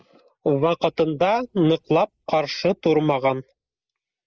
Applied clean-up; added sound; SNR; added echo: neural mask model Resemble Enhance denoiser.